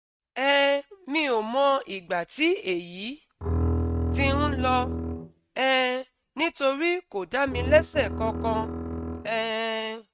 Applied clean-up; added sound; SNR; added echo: neural mask model RNNoise.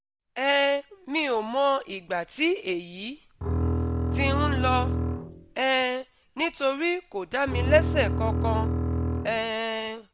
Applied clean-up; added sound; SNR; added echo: none; Bowed string instrument; 0 dB; none.